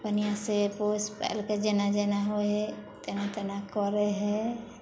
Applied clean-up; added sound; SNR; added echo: none; none; none; none.